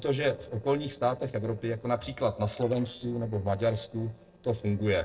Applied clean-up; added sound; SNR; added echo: neural separator model SepFormer DNS4.